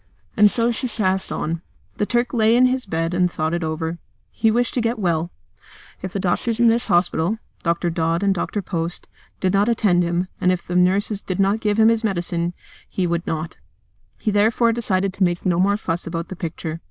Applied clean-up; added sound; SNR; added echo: neural diffusion model UNIVERSE++.